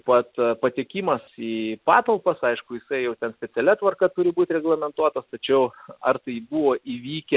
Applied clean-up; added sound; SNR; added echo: none; none; none; none.